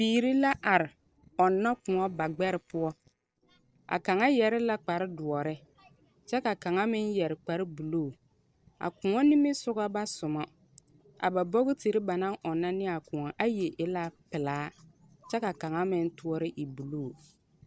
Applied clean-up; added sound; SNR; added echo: neural separator model SepFormer DNS4.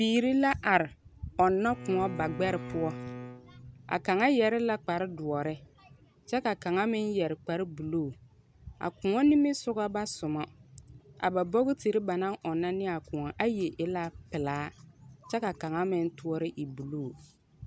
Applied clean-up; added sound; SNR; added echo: none; Bowed string instrument; 12 dB; none.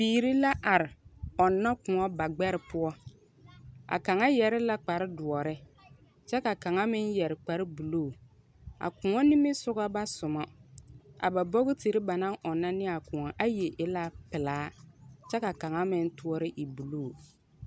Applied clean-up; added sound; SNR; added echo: none; none; none; none.